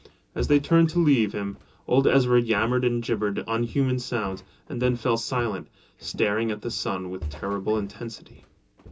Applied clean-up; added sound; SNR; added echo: none; Walk, footsteps; 17 dB; reverberation time 0.2 s.